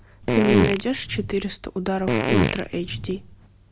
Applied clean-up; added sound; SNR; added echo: none; Fart; -2 dB; none.